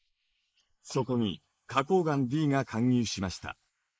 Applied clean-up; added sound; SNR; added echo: neural mask model Resemble Enhance denoiser.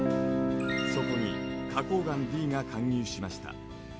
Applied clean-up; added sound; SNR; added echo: none; Guitar; 0 dB; none.